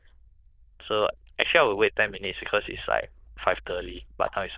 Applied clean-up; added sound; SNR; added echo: neural diffusion model UNIVERSE++.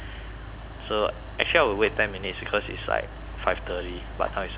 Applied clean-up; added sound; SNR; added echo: none; Mechanical fan; 9 dB; none.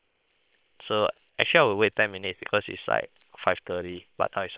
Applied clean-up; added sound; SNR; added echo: neural separator model SepFormer WHAM!.